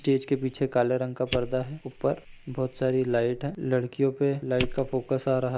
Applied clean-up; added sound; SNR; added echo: none; Fire; 14 dB; none.